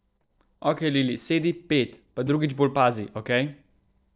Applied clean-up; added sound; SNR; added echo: neural separator model SepFormer DNS4.